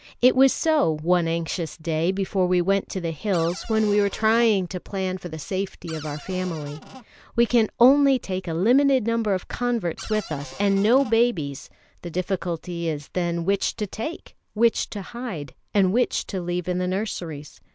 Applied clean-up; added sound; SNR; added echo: none; Cupboard open or close; 17 dB; none.